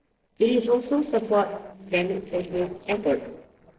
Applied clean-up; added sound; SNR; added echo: neural separator model SepFormer DNS4.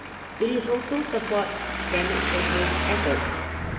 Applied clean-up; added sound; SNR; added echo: none; Traffic noise, roadway noise; -1 dB; reverberation time 0.8 s.